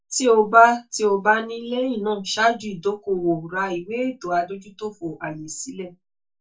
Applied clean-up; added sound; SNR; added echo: none; none; none; reverberation time 0.2 s.